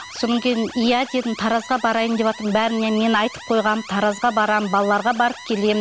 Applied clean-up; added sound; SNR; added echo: none; Alarm; 17 dB; none.